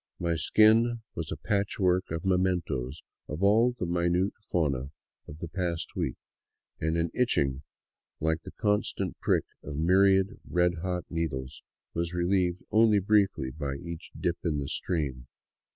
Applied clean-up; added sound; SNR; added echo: none; none; none; none.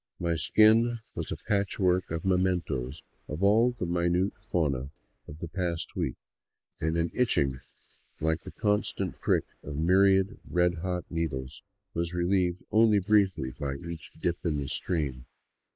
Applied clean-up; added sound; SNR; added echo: neural mask model Resemble Enhance denoiser.